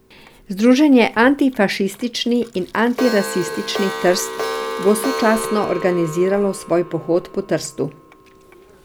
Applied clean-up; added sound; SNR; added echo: none; Clock; 11 dB; none.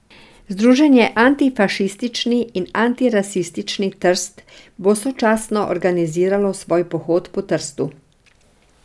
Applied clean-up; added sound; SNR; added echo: none; none; none; none.